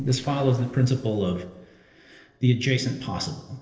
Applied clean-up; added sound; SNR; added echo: neural separator model SepFormer DNS4.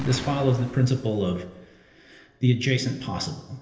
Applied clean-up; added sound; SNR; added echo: none; Explosion; 17 dB; reverberation time 1.4 s.